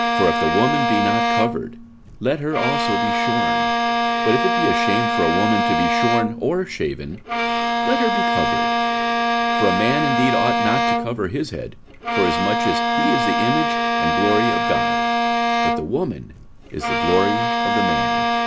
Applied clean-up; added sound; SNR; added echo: none; Bowed string instrument; -4 dB; none.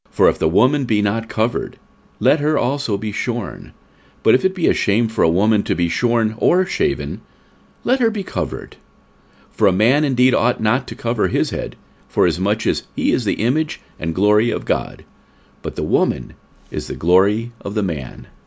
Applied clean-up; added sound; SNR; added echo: none; none; none; none.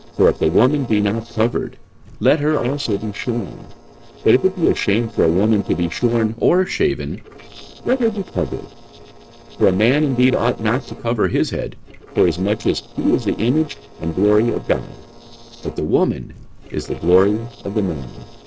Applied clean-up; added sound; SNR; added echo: neural separator model SepFormer DNS4.